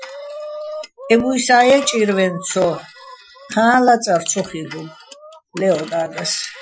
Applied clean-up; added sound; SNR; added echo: classical method Wiener filter.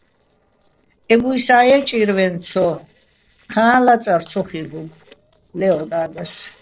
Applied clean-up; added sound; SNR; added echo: neural separator model SepFormer DNS4.